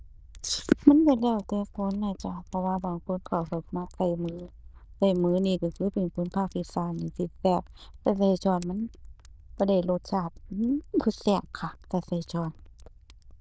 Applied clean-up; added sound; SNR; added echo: neural diffusion model UNIVERSE++.